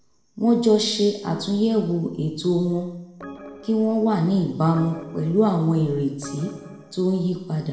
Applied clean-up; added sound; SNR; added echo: none; Organ; 18 dB; reverberation time 0.9 s.